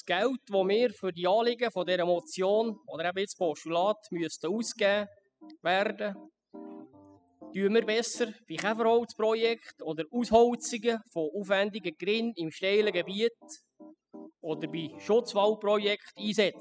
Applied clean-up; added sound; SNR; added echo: classical method spectral subtraction.